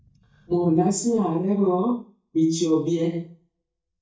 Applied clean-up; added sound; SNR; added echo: neural mask model DeepFilterNet 3.